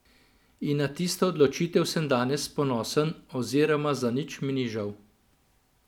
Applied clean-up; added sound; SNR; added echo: none; none; none; none.